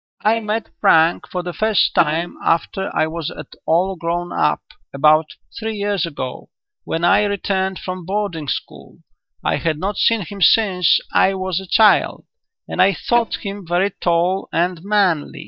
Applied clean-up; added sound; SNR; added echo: neural mask model DeepFilterNet 3.